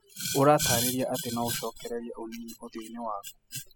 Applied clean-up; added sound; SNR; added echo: classical method spectral subtraction.